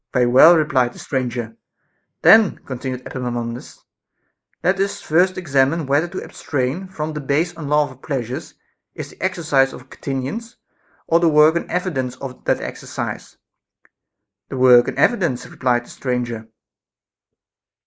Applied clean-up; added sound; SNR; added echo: neural mask model Resemble Enhance denoiser.